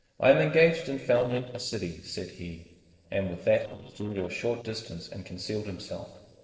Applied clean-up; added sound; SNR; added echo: neural separator model SepFormer DNS4.